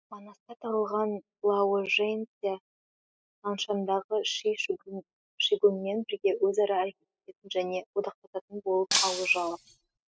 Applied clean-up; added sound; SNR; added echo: classical method spectral subtraction.